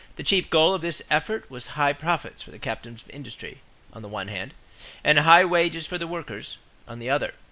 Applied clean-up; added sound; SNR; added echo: none; none; none; none.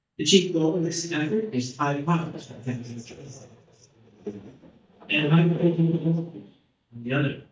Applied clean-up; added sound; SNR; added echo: neural mask model DeepFilterNet 3.